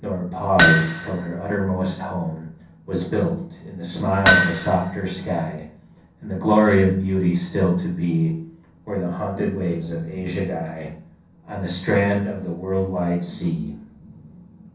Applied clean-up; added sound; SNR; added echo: none; Hammer; -1 dB; reverberation time 0.6 s.